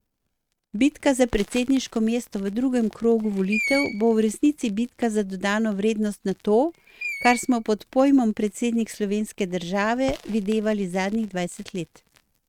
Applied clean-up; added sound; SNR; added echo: neural mask model RNNoise.